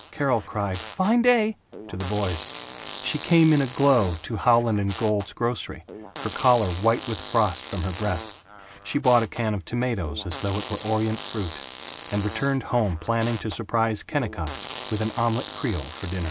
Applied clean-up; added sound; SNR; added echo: none; Fart; 11 dB; none.